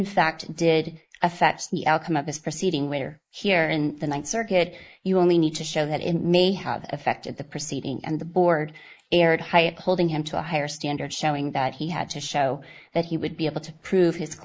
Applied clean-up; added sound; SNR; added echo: neural mask model Resemble Enhance denoiser.